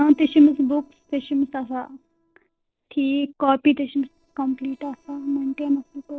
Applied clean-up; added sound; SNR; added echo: neural separator model SepFormer DNS4.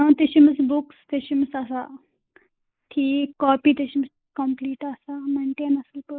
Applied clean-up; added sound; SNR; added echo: neural mask model Resemble Enhance denoiser.